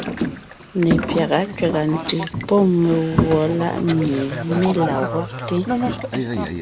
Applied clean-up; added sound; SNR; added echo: none; Boat, Water vehicle; 4 dB; none.